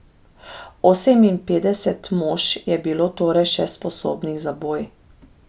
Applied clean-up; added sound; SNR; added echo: none; none; none; none.